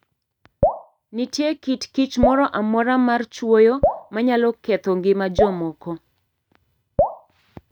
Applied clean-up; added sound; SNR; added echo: neural mask model RNNoise.